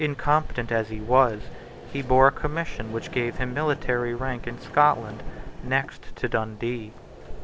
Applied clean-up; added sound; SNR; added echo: none; Vehicle; 17 dB; none.